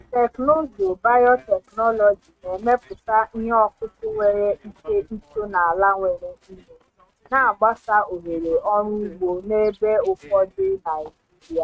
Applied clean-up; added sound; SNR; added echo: neural mask model RNNoise.